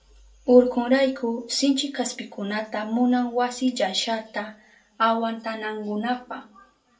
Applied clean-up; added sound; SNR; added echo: none; none; none; reverberation time 0.2 s.